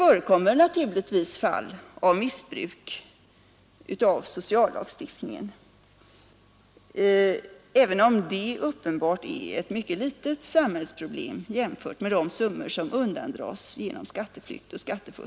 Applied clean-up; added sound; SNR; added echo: none; none; none; none.